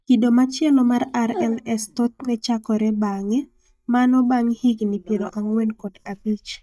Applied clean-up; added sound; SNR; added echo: neural mask model DeepFilterNet 3.